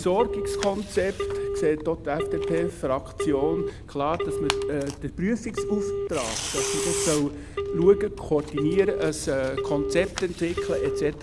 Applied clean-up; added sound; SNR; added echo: none; Telephone + Tearing; 3 dB; none.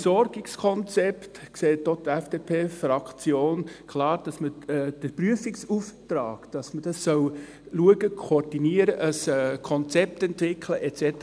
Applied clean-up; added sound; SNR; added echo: none; none; none; none.